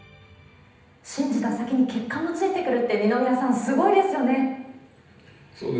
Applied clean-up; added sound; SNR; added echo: none; none; none; reverberation time 0.9 s.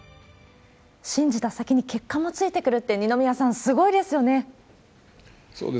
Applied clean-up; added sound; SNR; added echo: none; none; none; none.